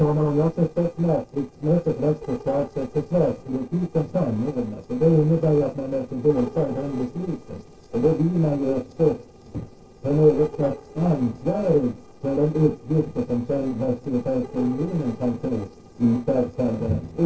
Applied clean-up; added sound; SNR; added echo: neural separator model SepFormer DNS4.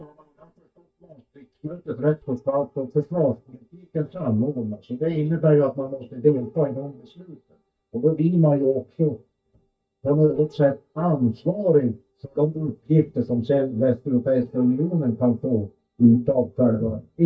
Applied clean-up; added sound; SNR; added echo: neural mask model DeepFilterNet 3.